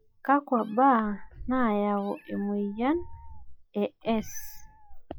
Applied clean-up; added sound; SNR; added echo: classical method log-MMSE.